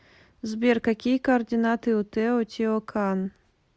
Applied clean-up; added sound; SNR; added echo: none; none; none; none.